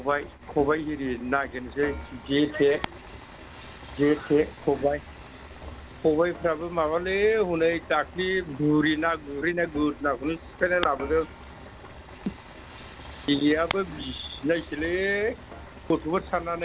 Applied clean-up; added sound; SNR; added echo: none; Frying (food) / Dishes, pots, and pans; 15 dB; none.